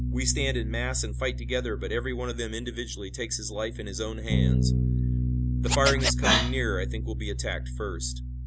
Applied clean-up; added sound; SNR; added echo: none; Bass guitar + Scratching (performance technique); -4 dB; none.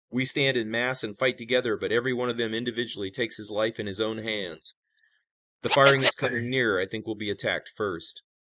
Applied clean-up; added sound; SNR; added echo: neural mask model Resemble Enhance denoiser.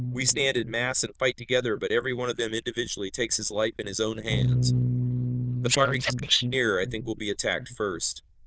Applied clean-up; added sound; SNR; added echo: neural diffusion model UNIVERSE++.